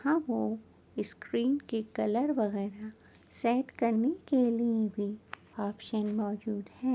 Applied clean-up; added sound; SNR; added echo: none; none; none; none.